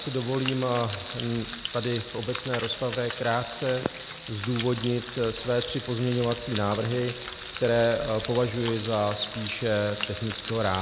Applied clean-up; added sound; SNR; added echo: none; Frying (food); 10 dB; none.